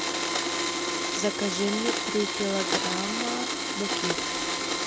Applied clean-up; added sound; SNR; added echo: none; Domestic sounds, home sounds; -4 dB; none.